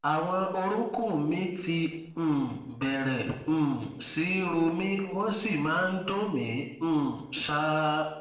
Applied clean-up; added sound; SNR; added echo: neural separator model SepFormer DNS4.